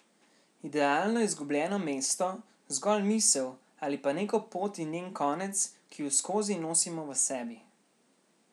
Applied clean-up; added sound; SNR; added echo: none; none; none; none.